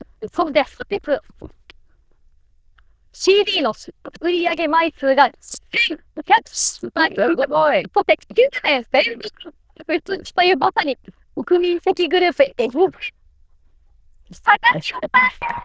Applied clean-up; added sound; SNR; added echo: neural diffusion model UNIVERSE++.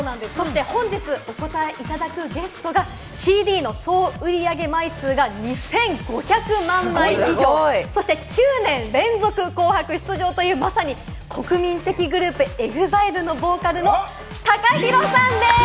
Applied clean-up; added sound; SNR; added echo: none; Tambourine; 17 dB; none.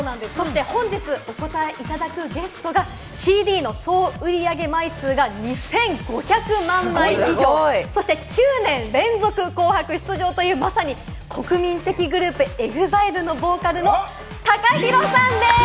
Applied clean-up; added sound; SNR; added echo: none; none; none; none.